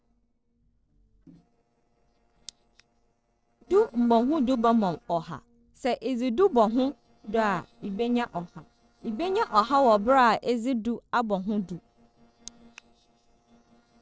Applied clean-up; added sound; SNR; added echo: neural separator model SepFormer DNS4.